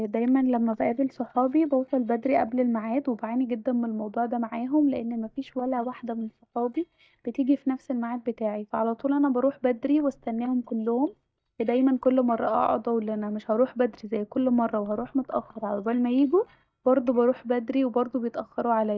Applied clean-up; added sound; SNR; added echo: neural mask model DeepFilterNet 3.